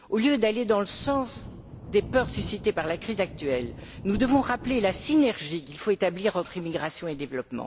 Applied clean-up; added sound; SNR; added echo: none; Thunder; 15 dB; none.